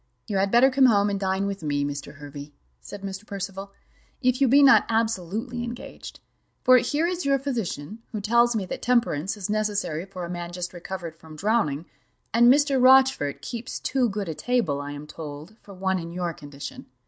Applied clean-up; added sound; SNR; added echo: none; none; none; none.